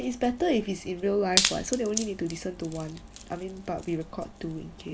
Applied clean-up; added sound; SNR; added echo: none; Wood; 5 dB; none.